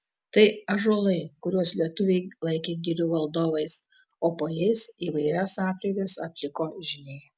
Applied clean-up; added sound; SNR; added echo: none; none; none; none.